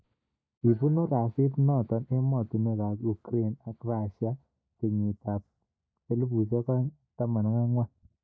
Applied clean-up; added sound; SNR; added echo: neural mask model DeepFilterNet 3.